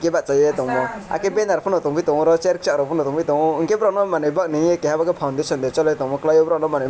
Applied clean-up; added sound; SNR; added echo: none; none; none; none.